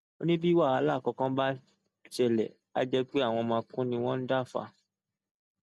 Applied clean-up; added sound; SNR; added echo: none; none; none; none.